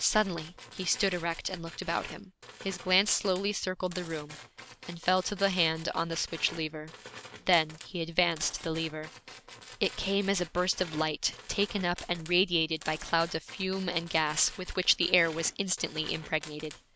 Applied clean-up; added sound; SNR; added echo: none; Tools; 16 dB; none.